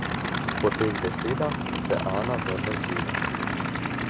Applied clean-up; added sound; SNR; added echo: none; Idling / Aircraft; -3 dB; none.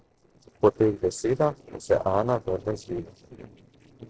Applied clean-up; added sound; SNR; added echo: neural separator model SepFormer DNS4.